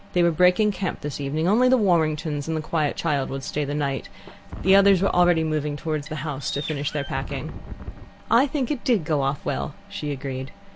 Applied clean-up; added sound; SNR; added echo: none; Wind + Bird; 12 dB; none.